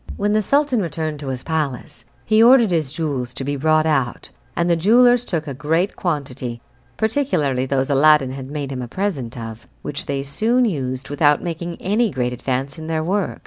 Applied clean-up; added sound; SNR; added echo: none; none; none; none.